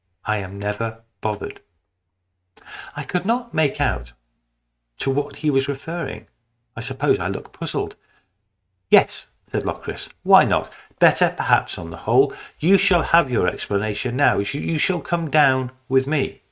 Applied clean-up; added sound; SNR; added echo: neural mask model RNNoise.